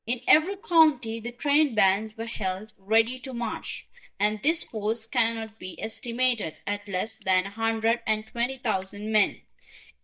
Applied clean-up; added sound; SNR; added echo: neural mask model DeepFilterNet 3.